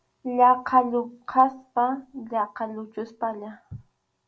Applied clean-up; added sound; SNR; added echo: none; none; none; none.